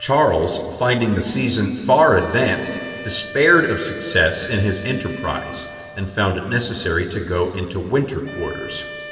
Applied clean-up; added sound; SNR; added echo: none; Wind instrument, woodwind instrument; 17 dB; reverberation time 2.9 s.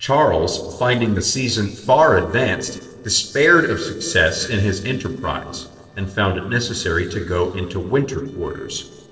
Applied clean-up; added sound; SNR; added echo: neural separator model SepFormer DNS4.